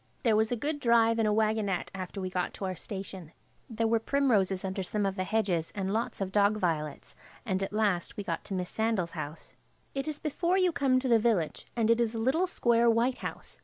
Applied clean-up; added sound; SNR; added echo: none; none; none; none.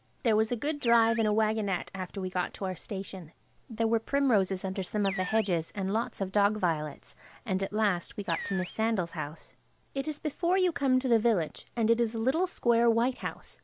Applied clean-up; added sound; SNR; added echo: none; Animal; 14 dB; none.